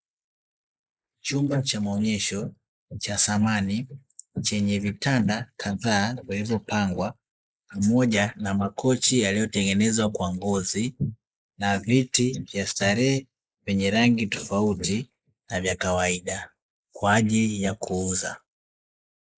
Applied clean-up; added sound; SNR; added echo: neural mask model Resemble Enhance denoiser.